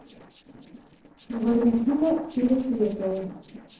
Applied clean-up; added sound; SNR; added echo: neural separator model SepFormer DNS4.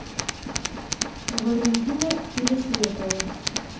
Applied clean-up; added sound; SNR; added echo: none; Tools; 2 dB; reverberation time 0.7 s.